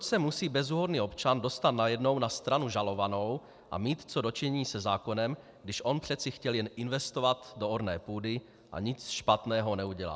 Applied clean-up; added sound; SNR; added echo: none; none; none; none.